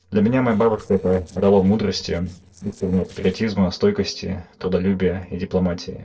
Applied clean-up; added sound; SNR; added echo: neural separator model SepFormer DNS4.